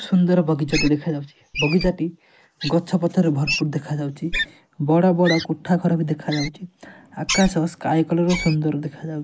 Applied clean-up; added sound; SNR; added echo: neural mask model Resemble Enhance denoiser.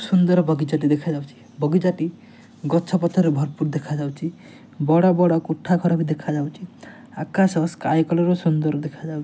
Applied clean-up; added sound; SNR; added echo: none; none; none; none.